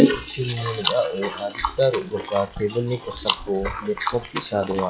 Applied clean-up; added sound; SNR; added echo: classical method log-MMSE.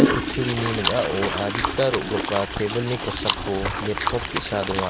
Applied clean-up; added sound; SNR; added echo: none; Chewing, mastication + Toilet flush; 0 dB; none.